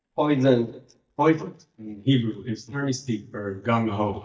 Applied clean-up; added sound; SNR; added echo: neural mask model DeepFilterNet 3.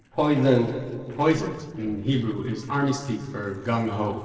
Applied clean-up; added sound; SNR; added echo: neural separator model SepFormer DNS4.